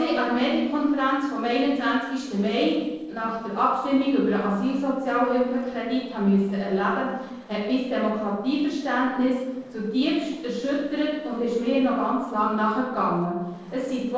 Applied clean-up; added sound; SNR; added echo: neural separator model SepFormer DNS4.